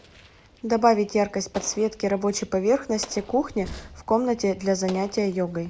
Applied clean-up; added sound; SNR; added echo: none; Train + Explosion; 20 dB; none.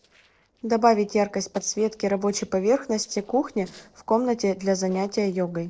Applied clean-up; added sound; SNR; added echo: neural separator model SepFormer DNS4.